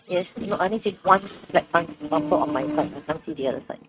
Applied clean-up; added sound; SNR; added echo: neural mask model RNNoise.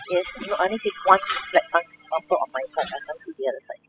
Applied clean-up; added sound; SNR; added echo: classical method spectral subtraction.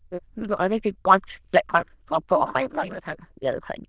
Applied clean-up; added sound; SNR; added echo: neural diffusion model UNIVERSE++.